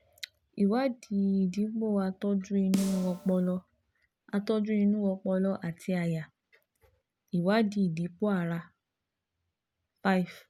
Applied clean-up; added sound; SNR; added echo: none; Snare drum; 13 dB; none.